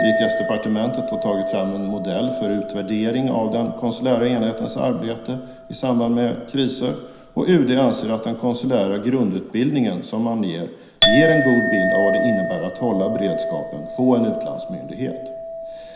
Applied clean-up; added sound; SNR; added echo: none; Chink, clink; 4 dB; reverberation time 0.9 s.